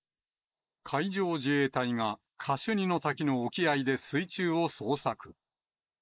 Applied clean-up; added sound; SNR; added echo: neural mask model Resemble Enhance denoiser.